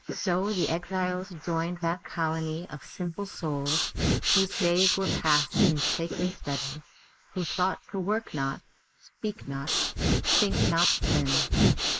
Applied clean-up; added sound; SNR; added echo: neural mask model Resemble Enhance denoiser.